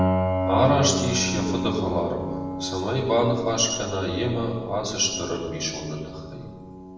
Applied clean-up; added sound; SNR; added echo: none; Piano; 3 dB; reverberation time 1.1 s.